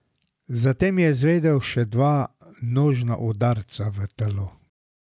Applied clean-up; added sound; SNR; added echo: none; none; none; none.